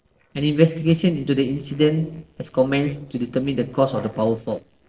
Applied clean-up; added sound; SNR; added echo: neural separator model SepFormer DNS4.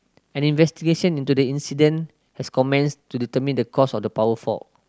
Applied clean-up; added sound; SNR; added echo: none; none; none; none.